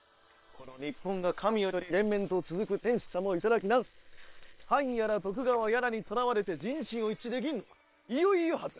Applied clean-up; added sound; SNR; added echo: neural separator model SepFormer WHAM!.